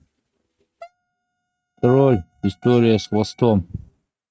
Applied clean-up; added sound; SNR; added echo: neural mask model RNNoise.